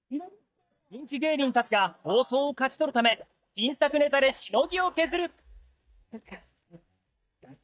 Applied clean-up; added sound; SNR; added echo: neural mask model DeepFilterNet 3.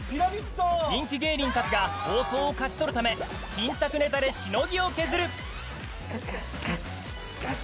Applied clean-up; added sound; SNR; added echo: none; none; none; none.